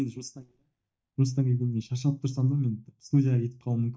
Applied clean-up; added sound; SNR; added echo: neural mask model DeepFilterNet 3.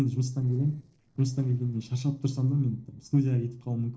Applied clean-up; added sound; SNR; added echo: neural separator model SepFormer DNS4.